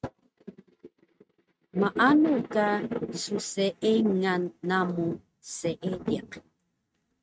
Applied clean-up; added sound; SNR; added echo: neural mask model RNNoise.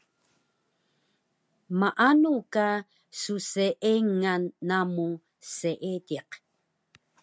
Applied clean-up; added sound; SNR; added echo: none; none; none; none.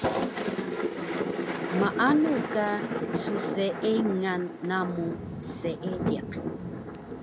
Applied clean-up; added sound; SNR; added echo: none; Thunder; 1 dB; none.